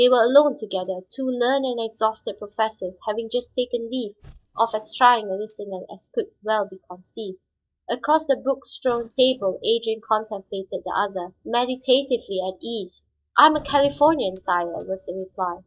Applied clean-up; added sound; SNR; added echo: neural mask model DeepFilterNet 3.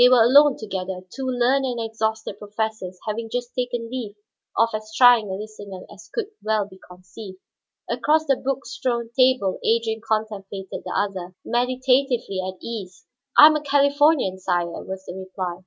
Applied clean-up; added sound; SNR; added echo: none; none; none; none.